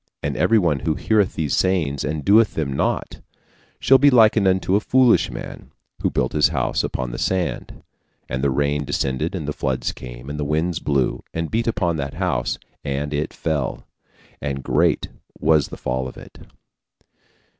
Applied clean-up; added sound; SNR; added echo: none; none; none; none.